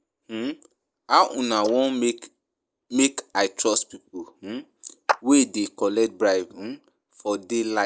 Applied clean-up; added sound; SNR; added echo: neural mask model Resemble Enhance denoiser.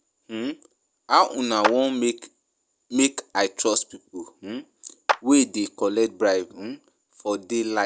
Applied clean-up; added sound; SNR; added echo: none; Clapping; 6 dB; none.